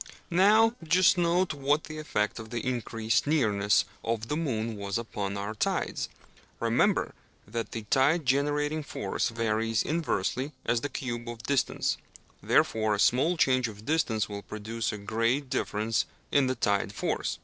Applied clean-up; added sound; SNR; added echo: neural separator model SepFormer DNS4.